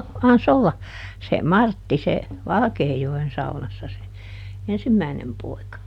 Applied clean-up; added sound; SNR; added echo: none; none; none; none.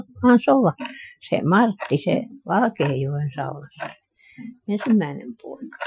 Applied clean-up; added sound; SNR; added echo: classical method Wiener filter.